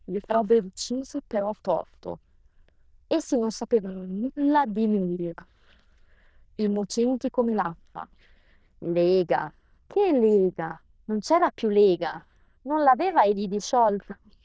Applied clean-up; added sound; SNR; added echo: neural diffusion model UNIVERSE++.